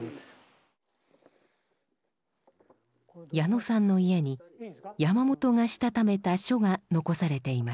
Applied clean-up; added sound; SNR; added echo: none; none; none; none.